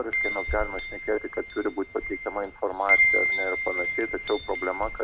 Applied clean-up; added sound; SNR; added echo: none; Wind chime; -2 dB; none.